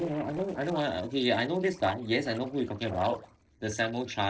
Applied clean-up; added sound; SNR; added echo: neural separator model SepFormer DNS4.